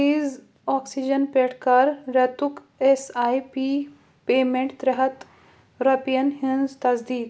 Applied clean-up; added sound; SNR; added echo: none; none; none; none.